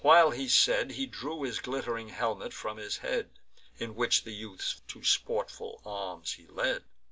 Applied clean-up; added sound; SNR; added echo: none; none; none; none.